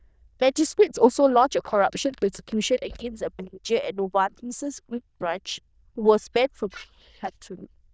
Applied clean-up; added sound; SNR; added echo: neural diffusion model UNIVERSE++.